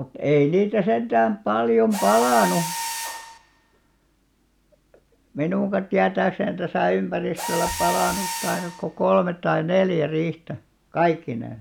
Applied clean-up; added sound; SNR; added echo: none; Mechanisms; 11 dB; none.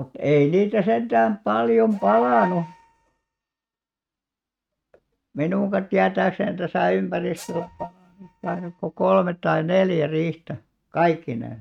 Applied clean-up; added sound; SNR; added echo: neural mask model RNNoise.